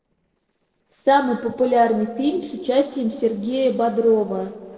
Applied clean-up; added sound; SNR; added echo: neural separator model SepFormer DNS4.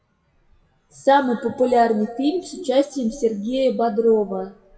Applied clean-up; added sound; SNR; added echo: classical method WPE with log-MMSE.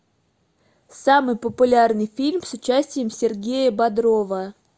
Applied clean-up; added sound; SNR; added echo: none; none; none; none.